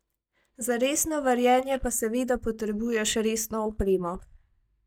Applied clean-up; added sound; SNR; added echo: neural mask model DeepFilterNet 3.